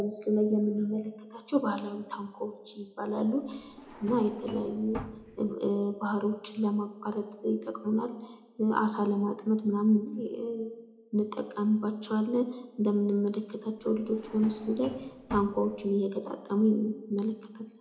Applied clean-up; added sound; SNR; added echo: none; Drawer open or close; 14 dB; reverberation time 0.6 s.